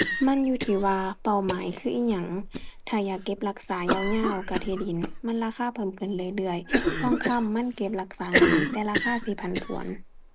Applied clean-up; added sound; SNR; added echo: none; Cough; 2 dB; none.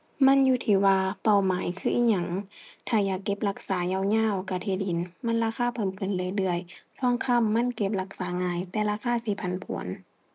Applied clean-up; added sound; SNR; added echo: none; none; none; none.